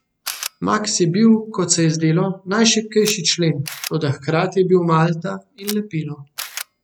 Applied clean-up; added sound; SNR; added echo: none; Camera; 17 dB; none.